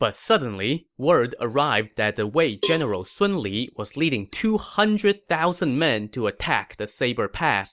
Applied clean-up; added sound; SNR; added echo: none; Cowbell; 12 dB; none.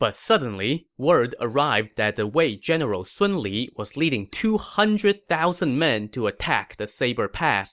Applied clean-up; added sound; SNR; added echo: none; none; none; none.